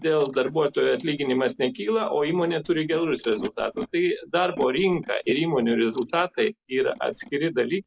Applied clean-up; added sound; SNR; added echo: neural mask model Resemble Enhance denoiser.